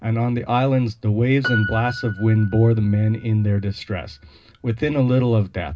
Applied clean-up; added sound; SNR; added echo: none; Piano; 15 dB; reverberation time 0.2 s.